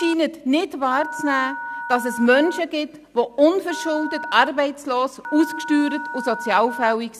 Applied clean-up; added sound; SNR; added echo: none; Telephone; 11 dB; none.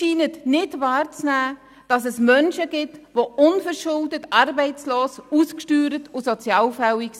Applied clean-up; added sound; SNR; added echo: none; none; none; none.